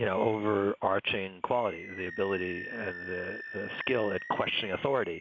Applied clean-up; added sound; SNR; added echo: none; Animal; 13 dB; none.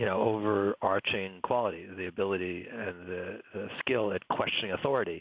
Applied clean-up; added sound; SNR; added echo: none; none; none; none.